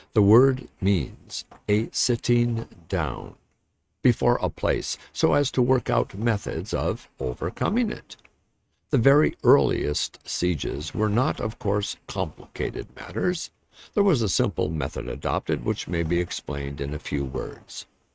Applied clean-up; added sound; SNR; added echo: neural mask model RNNoise.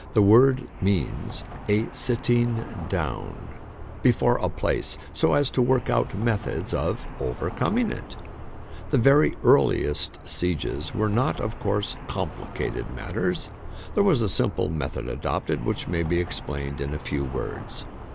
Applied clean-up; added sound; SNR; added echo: none; Traffic noise, roadway noise; 13 dB; none.